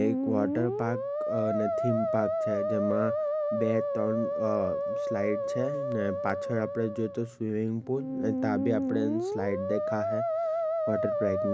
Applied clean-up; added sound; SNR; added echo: none; Musical instrument; -1 dB; none.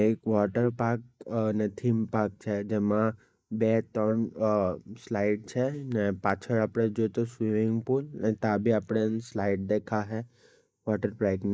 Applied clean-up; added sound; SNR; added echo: neural mask model Resemble Enhance denoiser.